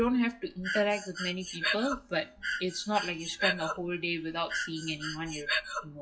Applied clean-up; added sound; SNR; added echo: classical method WPE with log-MMSE.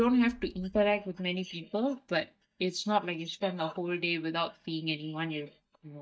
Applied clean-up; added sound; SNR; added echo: neural mask model DeepFilterNet 3.